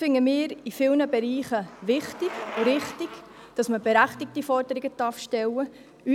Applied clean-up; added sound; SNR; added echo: none; Bicycle; 16 dB; none.